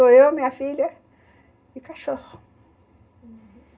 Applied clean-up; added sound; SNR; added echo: none; none; none; reverberation time 0.2 s.